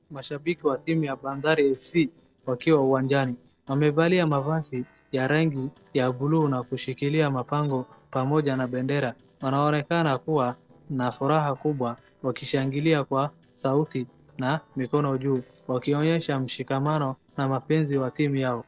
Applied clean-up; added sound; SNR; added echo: neural separator model SepFormer DNS4.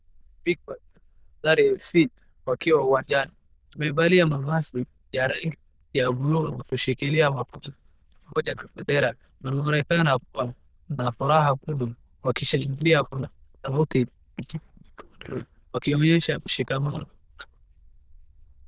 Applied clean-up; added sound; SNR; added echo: neural diffusion model UNIVERSE++.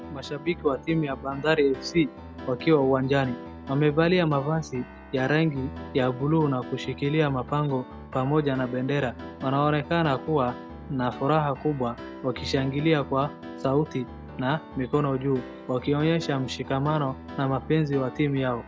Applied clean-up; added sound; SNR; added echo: none; Piano; 14 dB; none.